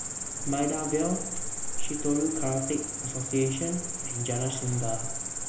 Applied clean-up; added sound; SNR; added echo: none; Cricket; 1 dB; reverberation time 0.8 s.